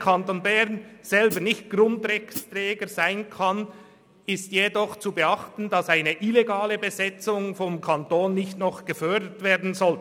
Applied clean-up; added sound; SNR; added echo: none; Hi-hat; 11 dB; none.